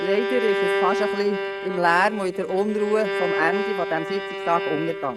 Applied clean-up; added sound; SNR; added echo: neural mask model RNNoise.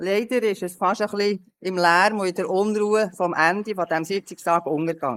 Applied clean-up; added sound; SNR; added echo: neural mask model Resemble Enhance denoiser.